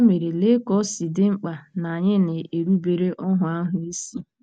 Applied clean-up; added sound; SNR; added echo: none; none; none; none.